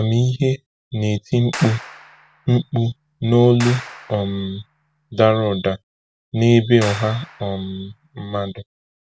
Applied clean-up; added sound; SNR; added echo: none; Clapping; 15 dB; none.